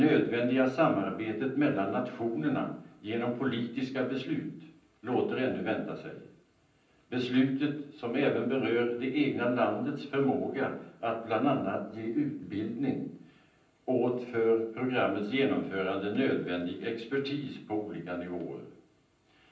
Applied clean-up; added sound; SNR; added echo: none; none; none; reverberation time 0.6 s.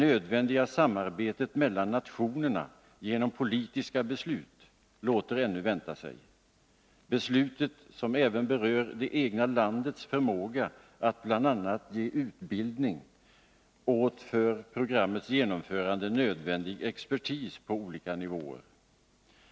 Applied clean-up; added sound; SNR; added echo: none; none; none; none.